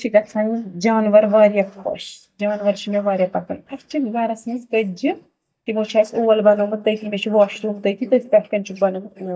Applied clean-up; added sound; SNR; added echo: neural mask model DeepFilterNet 3.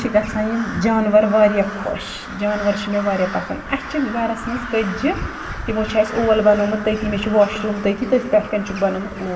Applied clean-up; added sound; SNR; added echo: none; Crow; 11 dB; reverberation time 1.1 s.